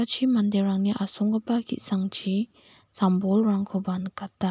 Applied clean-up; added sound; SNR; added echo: none; none; none; none.